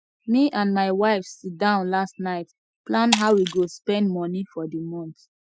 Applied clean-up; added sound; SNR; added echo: classical method Wiener filter.